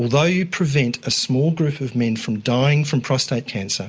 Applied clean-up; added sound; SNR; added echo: neural mask model Resemble Enhance denoiser.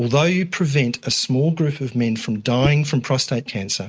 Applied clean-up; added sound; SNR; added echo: neural mask model RNNoise.